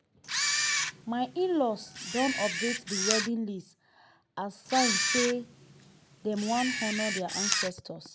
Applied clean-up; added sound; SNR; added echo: none; Camera; 0 dB; none.